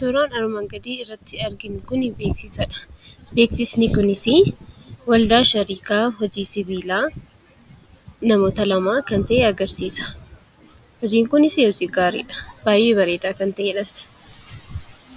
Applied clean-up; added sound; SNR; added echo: none; none; none; none.